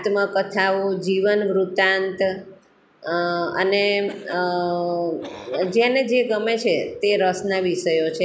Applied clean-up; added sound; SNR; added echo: none; Cough; 18 dB; none.